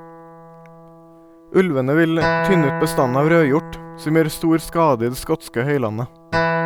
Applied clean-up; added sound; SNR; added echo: none; Acoustic guitar; 7 dB; none.